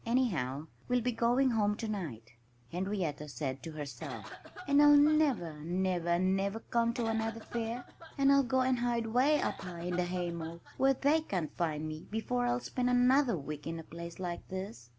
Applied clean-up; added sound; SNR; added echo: none; Cough; 16 dB; none.